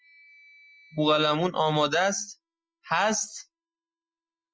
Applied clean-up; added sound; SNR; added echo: classical method Wiener filter.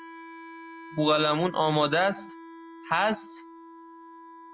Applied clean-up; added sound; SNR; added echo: none; Wind instrument, woodwind instrument; 16 dB; none.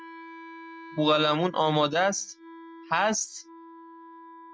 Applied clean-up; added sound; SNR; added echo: neural mask model RNNoise.